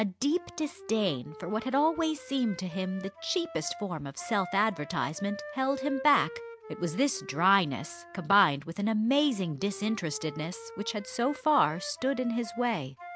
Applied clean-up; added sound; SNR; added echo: none; Wind instrument, woodwind instrument; 16 dB; none.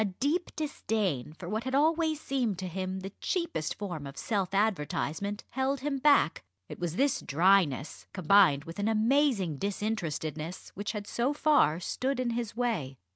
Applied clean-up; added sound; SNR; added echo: none; none; none; none.